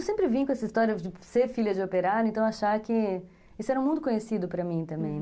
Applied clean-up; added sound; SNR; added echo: none; none; none; none.